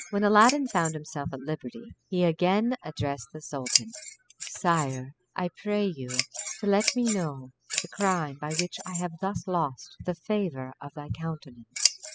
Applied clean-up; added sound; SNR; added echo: classical method spectral subtraction.